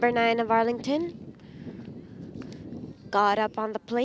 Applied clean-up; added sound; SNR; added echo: none; none; none; none.